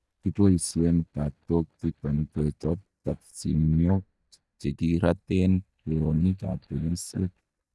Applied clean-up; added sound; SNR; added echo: neural mask model DeepFilterNet 3.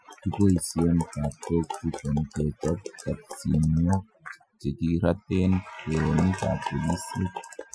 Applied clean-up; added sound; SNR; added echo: classical method Wiener filter.